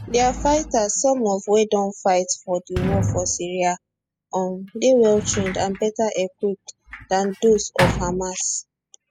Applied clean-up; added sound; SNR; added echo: classical method spectral subtraction.